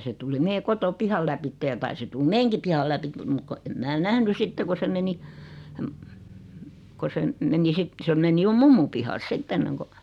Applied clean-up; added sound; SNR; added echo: none; none; none; none.